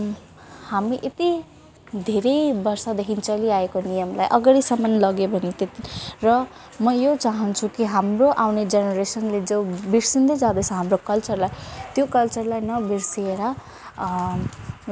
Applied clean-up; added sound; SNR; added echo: none; none; none; none.